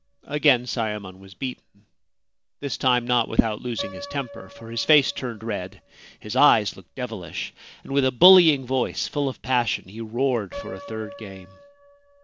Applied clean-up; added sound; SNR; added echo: none; Piano; 20 dB; none.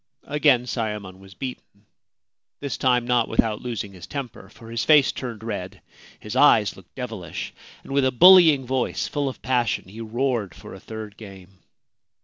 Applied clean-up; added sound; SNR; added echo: none; none; none; none.